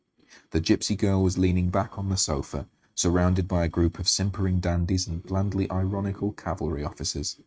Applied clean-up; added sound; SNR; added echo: neural mask model RNNoise.